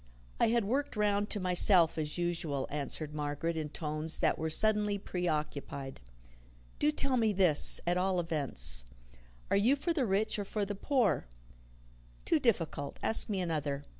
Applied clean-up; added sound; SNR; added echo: none; none; none; none.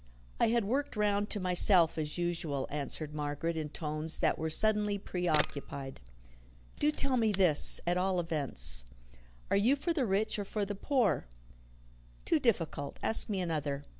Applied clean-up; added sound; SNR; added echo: none; Camera; 13 dB; none.